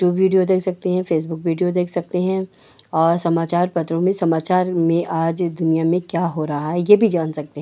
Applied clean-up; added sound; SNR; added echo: none; none; none; none.